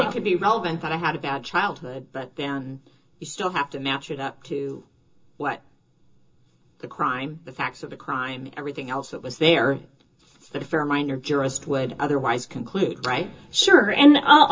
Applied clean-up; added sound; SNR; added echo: none; none; none; reverberation time 0.2 s.